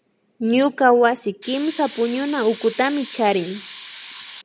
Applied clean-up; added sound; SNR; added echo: none; Hiss; 18 dB; none.